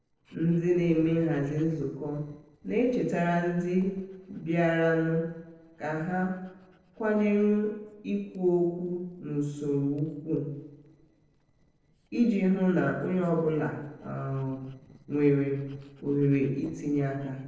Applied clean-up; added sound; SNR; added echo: neural separator model SepFormer DNS4.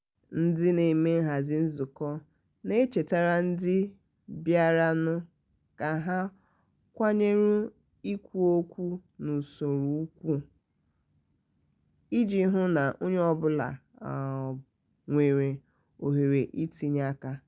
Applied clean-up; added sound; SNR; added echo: none; none; none; none.